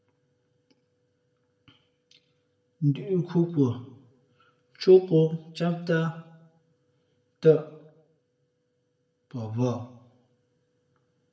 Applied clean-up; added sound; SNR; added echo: none; none; none; reverberation time 0.6 s.